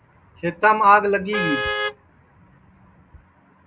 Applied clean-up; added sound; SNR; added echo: none; Vehicle horn, car horn, honking; 9 dB; none.